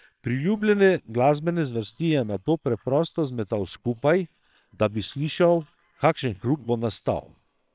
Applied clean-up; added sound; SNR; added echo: neural separator model SepFormer WHAM!.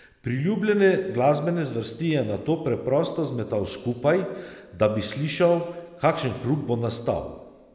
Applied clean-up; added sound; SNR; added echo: none; none; none; none.